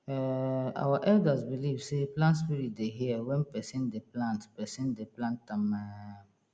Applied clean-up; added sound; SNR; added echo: none; none; none; none.